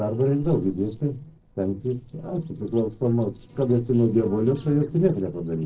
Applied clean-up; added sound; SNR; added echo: neural separator model SepFormer DNS4.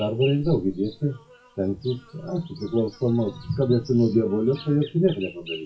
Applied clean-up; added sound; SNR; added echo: classical method WPE with log-MMSE.